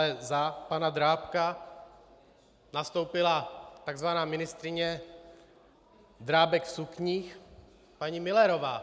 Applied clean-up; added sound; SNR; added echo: none; none; none; none.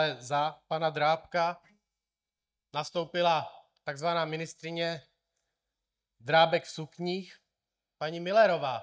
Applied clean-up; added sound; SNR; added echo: neural mask model DeepFilterNet 3.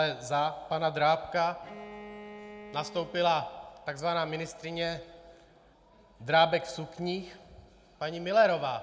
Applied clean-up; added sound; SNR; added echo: none; Bowed string instrument; 17 dB; reverberation time 0.9 s.